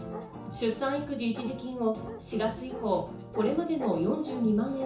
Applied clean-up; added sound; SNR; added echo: none; Bark; 15 dB; reverberation time 0.6 s.